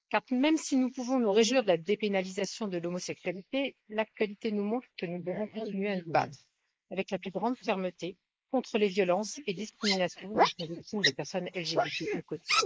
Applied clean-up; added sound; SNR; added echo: neural mask model Resemble Enhance denoiser.